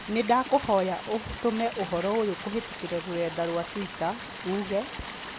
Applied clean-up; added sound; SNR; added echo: none; Stream; 11 dB; none.